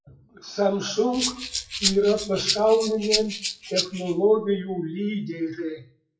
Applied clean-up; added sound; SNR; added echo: classical method WPE with log-MMSE.